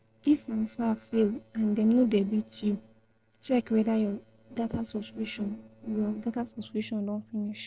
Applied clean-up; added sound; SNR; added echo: neural separator model SepFormer DNS4.